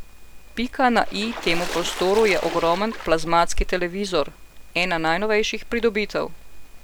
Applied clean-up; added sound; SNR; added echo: none; Water / Splash, splatter; 12 dB; none.